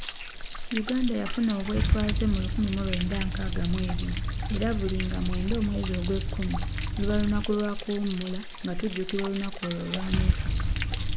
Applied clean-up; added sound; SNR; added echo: none; Stream / Trickle, dribble / Splash, splatter + Engine starting / Car; -1 dB; none.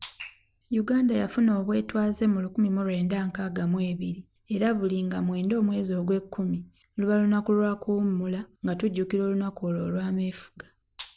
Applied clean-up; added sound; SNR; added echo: none; none; none; none.